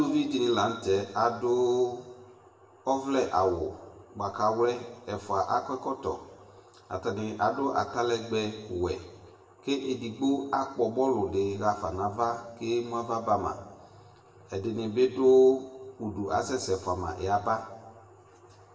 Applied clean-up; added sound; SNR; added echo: none; none; none; reverberation time 1.1 s.